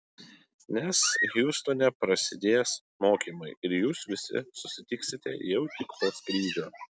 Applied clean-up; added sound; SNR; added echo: none; none; none; none.